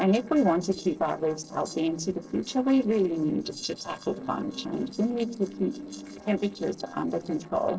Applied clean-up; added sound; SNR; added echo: neural separator model SepFormer DNS4.